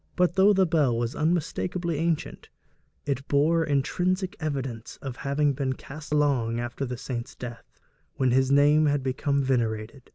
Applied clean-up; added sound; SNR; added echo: none; none; none; none.